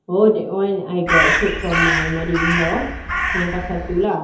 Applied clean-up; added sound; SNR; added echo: none; Crow; 0 dB; reverberation time 1.2 s.